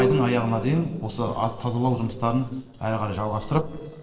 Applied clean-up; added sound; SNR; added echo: neural separator model SepFormer DNS4.